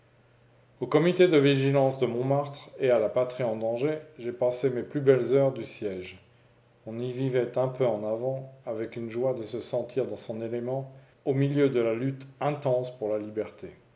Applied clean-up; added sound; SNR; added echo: none; none; none; none.